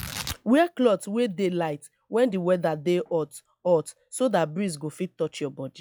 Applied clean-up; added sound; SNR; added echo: classical method log-MMSE.